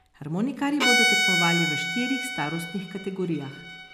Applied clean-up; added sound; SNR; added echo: none; Bowed string instrument; -2 dB; none.